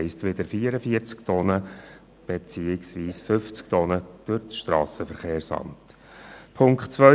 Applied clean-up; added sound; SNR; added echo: none; none; none; none.